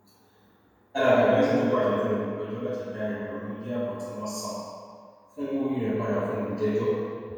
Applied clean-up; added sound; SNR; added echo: none; none; none; reverberation time 1.9 s.